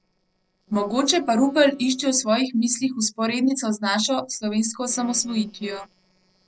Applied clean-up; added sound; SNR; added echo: neural separator model SepFormer DNS4.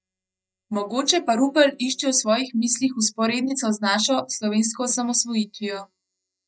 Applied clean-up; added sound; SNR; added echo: neural mask model DeepFilterNet 3.